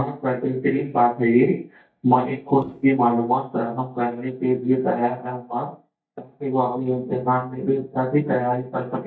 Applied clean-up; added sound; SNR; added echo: neural mask model DeepFilterNet 3.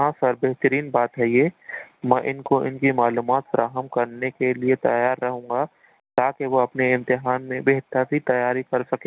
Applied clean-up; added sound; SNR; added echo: none; none; none; none.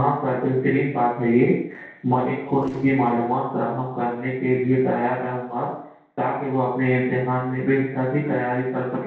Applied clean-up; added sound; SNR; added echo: neural separator model SepFormer DNS4.